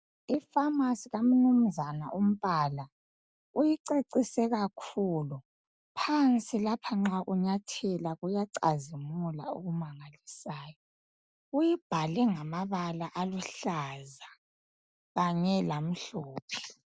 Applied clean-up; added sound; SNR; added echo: none; none; none; none.